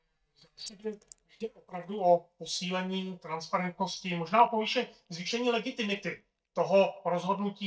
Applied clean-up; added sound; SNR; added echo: neural mask model DeepFilterNet 3.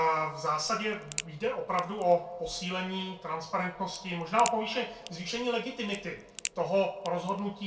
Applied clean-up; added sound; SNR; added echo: none; Crack; 14 dB; reverberation time 0.3 s.